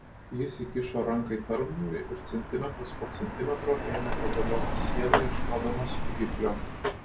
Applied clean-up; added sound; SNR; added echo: none; Car passing by; 1 dB; none.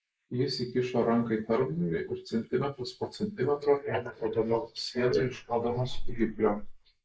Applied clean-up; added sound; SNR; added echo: neural mask model Resemble Enhance denoiser.